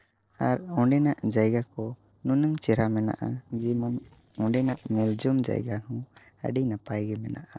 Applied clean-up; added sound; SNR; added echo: neural separator model SepFormer DNS4.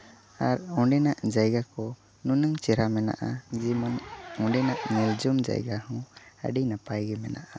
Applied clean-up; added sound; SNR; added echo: none; Zipper (clothing); 16 dB; none.